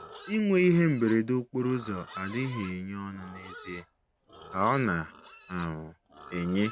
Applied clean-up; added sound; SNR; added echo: none; Livestock, farm animals, working animals; 18 dB; none.